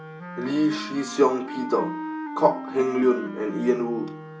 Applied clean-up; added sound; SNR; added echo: none; Wind instrument, woodwind instrument; 11 dB; reverberation time 0.2 s.